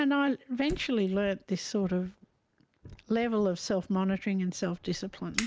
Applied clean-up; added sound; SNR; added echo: none; Fire; 16 dB; none.